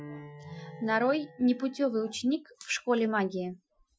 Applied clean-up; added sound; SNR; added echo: classical method Wiener filter.